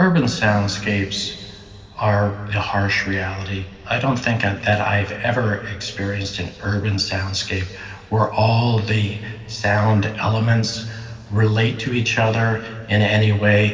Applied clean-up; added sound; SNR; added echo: none; none; none; reverberation time 2.5 s.